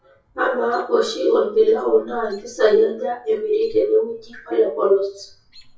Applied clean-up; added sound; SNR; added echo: classical method WPE with log-MMSE.